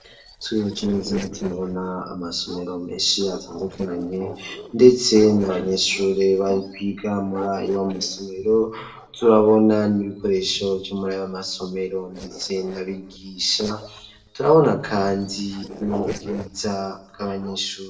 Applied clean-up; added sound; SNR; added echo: neural separator model SepFormer DNS4.